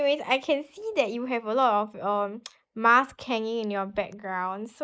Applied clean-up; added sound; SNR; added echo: neural mask model Resemble Enhance denoiser.